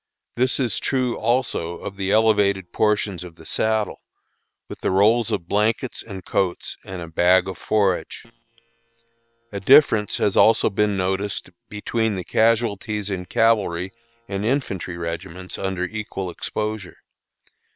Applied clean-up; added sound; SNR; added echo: neural separator model SepFormer WHAM!.